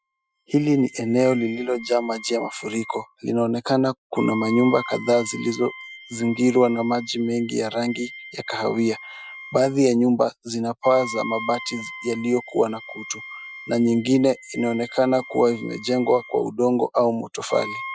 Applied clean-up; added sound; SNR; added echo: classical method Wiener filter.